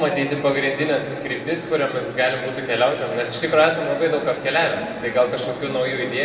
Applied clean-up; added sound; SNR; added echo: none; none; none; reverberation time 2.1 s.